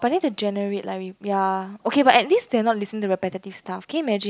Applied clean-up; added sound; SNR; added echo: none; none; none; none.